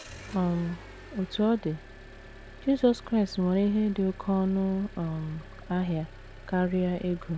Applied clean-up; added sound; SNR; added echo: none; Engine; 16 dB; none.